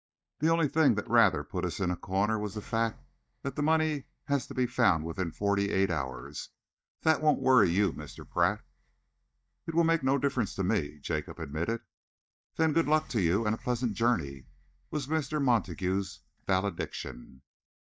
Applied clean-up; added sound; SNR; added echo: neural mask model DeepFilterNet 3.